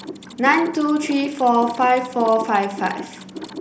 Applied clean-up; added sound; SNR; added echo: none; Mechanisms; 15 dB; none.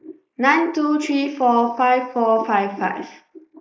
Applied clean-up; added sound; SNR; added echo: neural mask model Resemble Enhance denoiser.